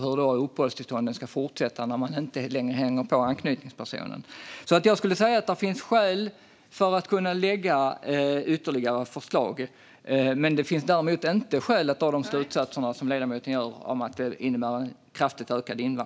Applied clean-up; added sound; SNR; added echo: none; none; none; none.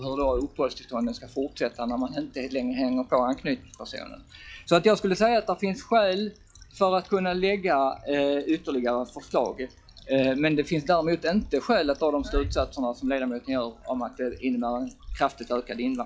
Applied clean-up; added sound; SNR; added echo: classical method log-MMSE.